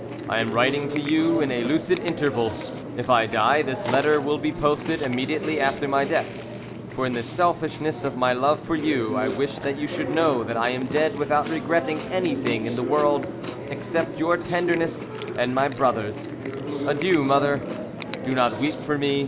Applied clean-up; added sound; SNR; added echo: none; Chewing, mastication; 7 dB; none.